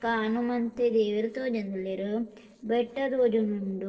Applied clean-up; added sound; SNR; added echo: neural separator model SepFormer DNS4.